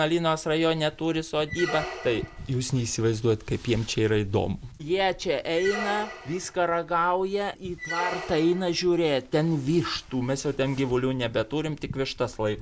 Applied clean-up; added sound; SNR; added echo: none; Squeak; 12 dB; none.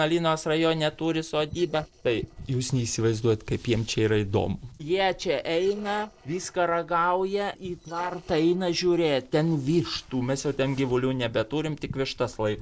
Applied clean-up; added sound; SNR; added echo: neural separator model SepFormer DNS4.